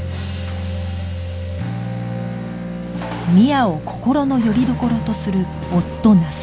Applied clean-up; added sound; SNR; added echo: none; none; none; none.